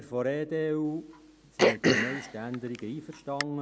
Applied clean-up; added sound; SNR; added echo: none; Cough; -3 dB; none.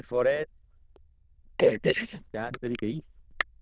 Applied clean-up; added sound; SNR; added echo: neural diffusion model UNIVERSE++.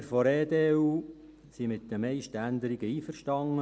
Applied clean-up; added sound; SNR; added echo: none; none; none; none.